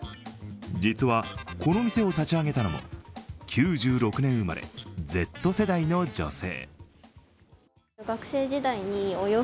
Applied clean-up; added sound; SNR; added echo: none; none; none; none.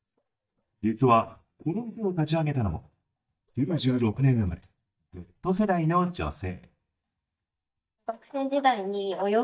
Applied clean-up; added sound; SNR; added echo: neural mask model DeepFilterNet 3.